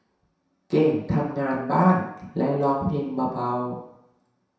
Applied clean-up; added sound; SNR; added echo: none; none; none; reverberation time 0.7 s.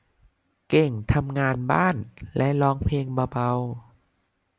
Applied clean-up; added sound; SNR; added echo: none; none; none; none.